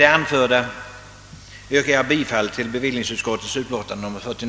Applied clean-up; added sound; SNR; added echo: none; none; none; none.